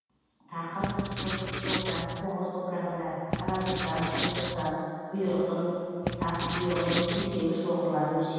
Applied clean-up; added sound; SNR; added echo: none; Writing; -1 dB; reverberation time 2.1 s.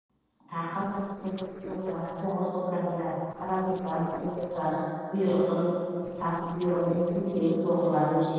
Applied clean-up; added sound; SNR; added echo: neural separator model SepFormer DNS4.